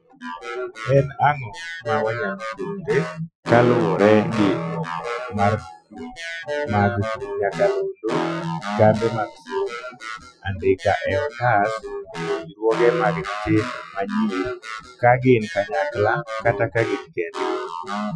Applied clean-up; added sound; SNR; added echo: classical method Wiener filter.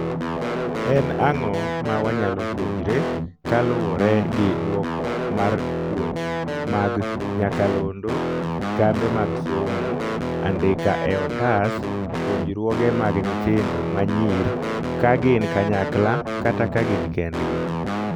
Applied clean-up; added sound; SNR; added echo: none; Guitar; 1 dB; none.